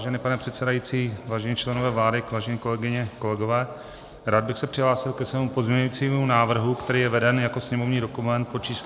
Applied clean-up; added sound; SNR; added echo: none; none; none; none.